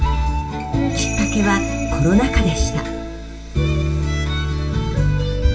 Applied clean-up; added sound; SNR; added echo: none; none; none; reverberation time 0.2 s.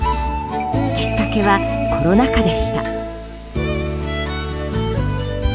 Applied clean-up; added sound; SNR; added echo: none; none; none; none.